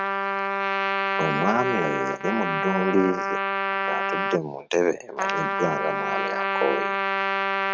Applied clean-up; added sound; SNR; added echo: neural mask model RNNoise.